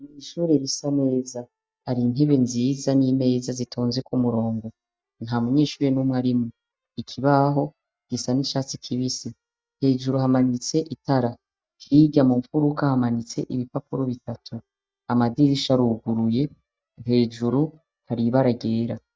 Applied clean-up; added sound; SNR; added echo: neural mask model DeepFilterNet 3.